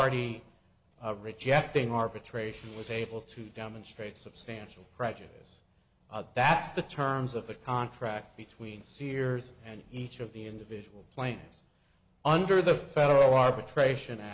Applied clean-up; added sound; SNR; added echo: none; none; none; none.